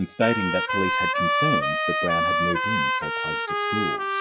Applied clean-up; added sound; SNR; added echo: classical method log-MMSE.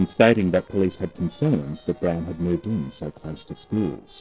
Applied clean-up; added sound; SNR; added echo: neural separator model SepFormer DNS4.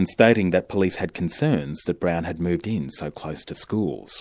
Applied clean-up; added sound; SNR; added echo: none; none; none; none.